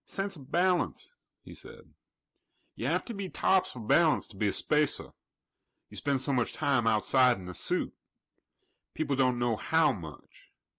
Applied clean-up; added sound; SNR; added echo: none; none; none; none.